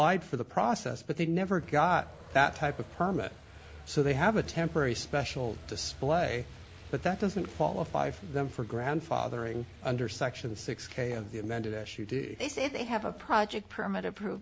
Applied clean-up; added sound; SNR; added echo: none; Truck; 18 dB; none.